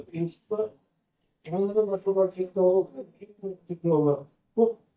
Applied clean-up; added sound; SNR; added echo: neural mask model DeepFilterNet 3.